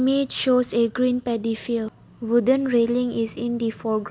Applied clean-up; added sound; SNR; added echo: none; none; none; none.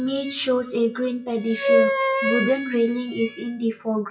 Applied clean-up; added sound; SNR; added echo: classical method WPE with log-MMSE.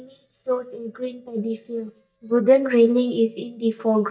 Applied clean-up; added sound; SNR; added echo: neural mask model DeepFilterNet 3.